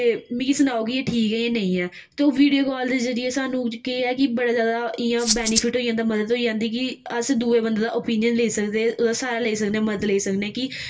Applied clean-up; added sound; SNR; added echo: none; Rattle (instrument); 2 dB; reverberation time 0.1 s.